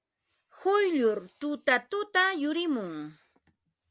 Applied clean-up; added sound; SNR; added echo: none; none; none; none.